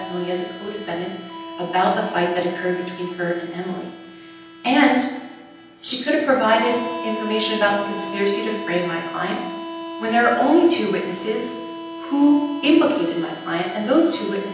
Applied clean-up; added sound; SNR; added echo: none; Harmonica; 11 dB; reverberation time 0.9 s.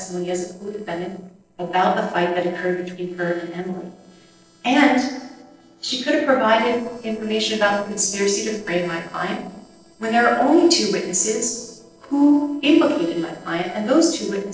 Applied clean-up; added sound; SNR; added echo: neural separator model SepFormer DNS4.